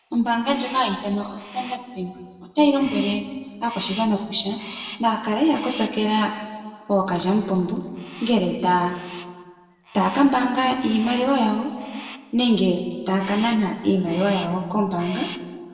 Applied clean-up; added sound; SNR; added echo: none; Crow; 19 dB; reverberation time 1.6 s.